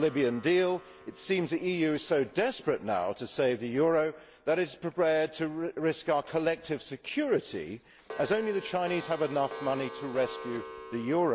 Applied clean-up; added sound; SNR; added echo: none; Clock; 17 dB; none.